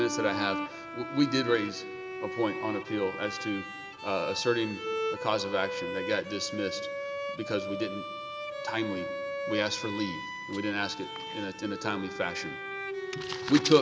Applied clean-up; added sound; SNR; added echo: none; Bowed string instrument; 5 dB; none.